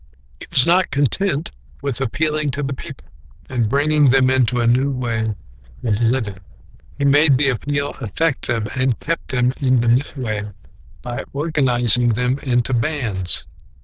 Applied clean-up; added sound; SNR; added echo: neural diffusion model UNIVERSE++.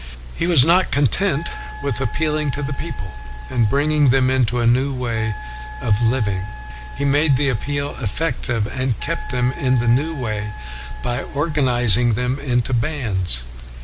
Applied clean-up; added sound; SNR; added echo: none; Wind instrument, woodwind instrument; 19 dB; none.